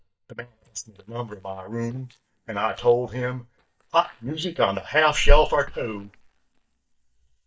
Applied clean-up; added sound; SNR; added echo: neural mask model DeepFilterNet 3.